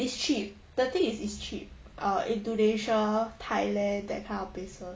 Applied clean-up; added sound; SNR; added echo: none; none; none; none.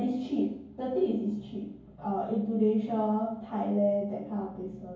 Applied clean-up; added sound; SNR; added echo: none; none; none; reverberation time 0.9 s.